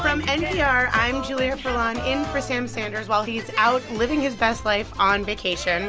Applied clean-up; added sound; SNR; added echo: none; none; none; none.